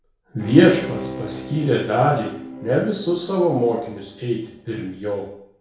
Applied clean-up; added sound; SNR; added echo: none; Bowed string instrument; 14 dB; reverberation time 0.5 s.